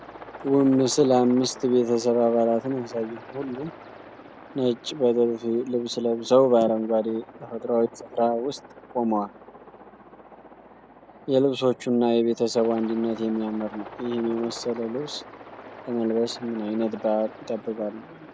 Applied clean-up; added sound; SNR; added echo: none; Aircraft; 18 dB; none.